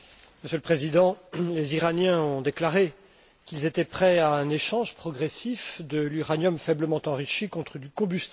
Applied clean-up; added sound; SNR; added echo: none; none; none; none.